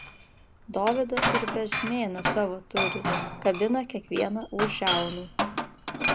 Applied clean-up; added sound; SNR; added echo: none; Glass; 1 dB; none.